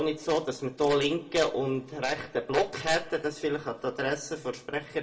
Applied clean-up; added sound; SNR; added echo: none; none; none; reverberation time 0.2 s.